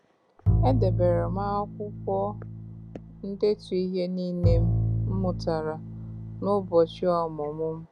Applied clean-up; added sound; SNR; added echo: none; Bowed string instrument; 0 dB; none.